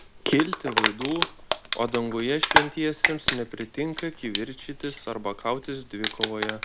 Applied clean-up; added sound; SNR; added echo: none; Crumpling, crinkling; -2 dB; none.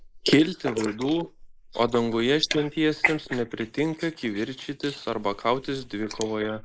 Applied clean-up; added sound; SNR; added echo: neural mask model Resemble Enhance denoiser.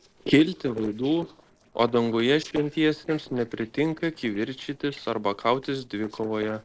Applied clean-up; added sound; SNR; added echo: neural separator model SepFormer DNS4.